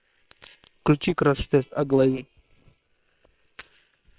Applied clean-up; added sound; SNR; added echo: neural separator model SepFormer WHAM!.